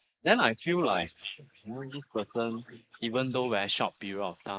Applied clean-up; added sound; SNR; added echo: neural mask model Resemble Enhance denoiser.